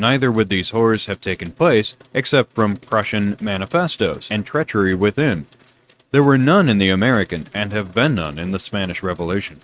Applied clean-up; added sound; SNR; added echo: neural mask model RNNoise.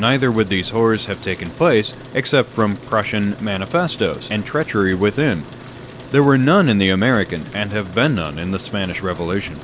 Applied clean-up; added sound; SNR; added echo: none; Truck; 17 dB; none.